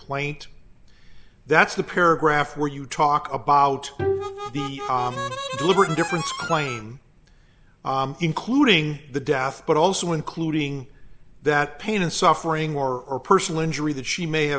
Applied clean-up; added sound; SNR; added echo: none; Harmonica + Bowed string instrument; 6 dB; none.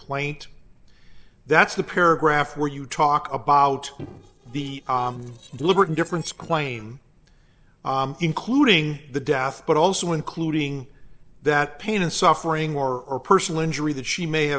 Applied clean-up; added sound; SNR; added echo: neural separator model SepFormer DNS4.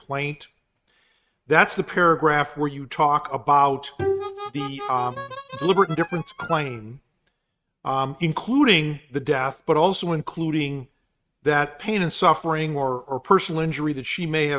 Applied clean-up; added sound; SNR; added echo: neural mask model RNNoise.